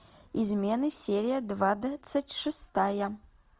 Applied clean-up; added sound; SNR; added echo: none; none; none; none.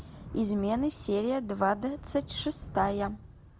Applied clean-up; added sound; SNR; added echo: none; Thunder / Rain; 14 dB; none.